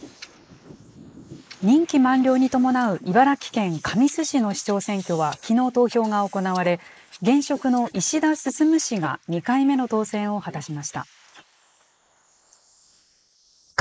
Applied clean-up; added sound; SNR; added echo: neural mask model Resemble Enhance denoiser.